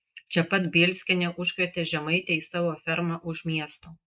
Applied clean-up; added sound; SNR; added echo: neural mask model Resemble Enhance denoiser.